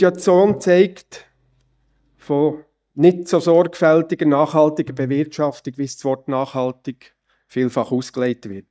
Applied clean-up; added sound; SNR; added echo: neural mask model DeepFilterNet 3.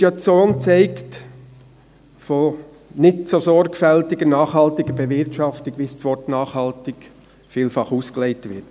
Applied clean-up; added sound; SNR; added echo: none; Bowed string instrument; 17 dB; none.